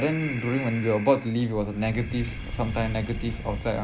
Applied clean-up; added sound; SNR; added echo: none; Breathing; 9 dB; none.